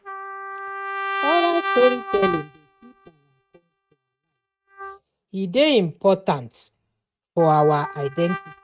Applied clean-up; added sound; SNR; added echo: neural mask model RNNoise.